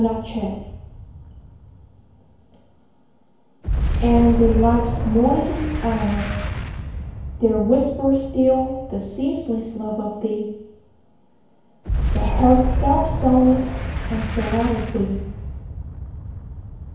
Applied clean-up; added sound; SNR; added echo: none; Boom; 4 dB; reverberation time 1.0 s.